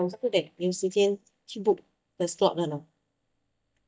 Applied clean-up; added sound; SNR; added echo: neural mask model DeepFilterNet 3.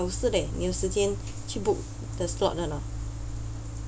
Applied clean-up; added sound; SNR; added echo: none; none; none; none.